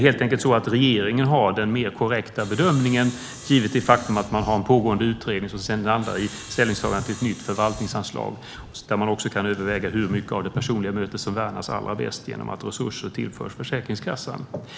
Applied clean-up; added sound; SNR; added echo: none; Thunder + Sawing; 16 dB; none.